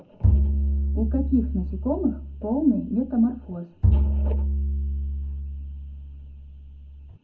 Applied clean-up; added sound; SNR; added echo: none; Bowed string instrument; -3 dB; reverberation time 0.4 s.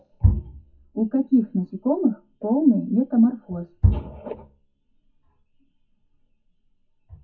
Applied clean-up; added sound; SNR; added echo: classical method WPE with log-MMSE.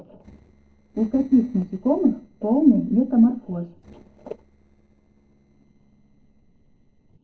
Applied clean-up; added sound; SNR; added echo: neural separator model SepFormer DNS4.